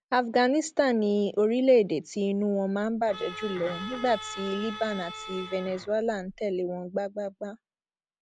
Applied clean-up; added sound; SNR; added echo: none; Bowed string instrument; 13 dB; none.